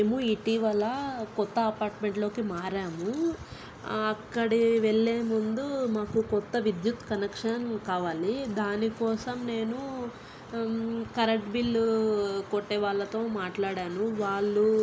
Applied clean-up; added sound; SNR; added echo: none; none; none; none.